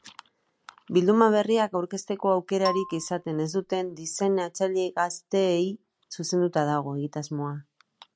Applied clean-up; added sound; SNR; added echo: none; Marimba, xylophone; 11 dB; none.